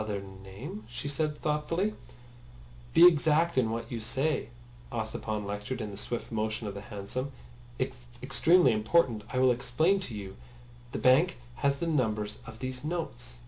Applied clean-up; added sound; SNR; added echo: none; none; none; none.